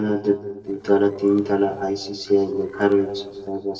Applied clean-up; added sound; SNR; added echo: neural separator model SepFormer DNS4.